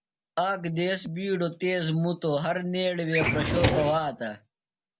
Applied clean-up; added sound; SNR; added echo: none; Drawer open or close; -1 dB; none.